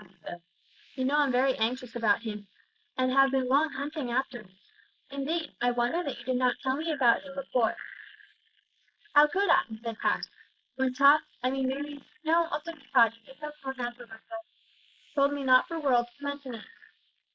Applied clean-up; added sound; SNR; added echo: neural mask model Resemble Enhance denoiser.